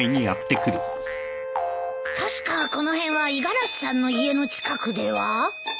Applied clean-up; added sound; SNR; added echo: none; none; none; none.